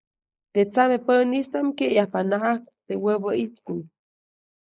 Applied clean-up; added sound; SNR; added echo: neural mask model Resemble Enhance denoiser.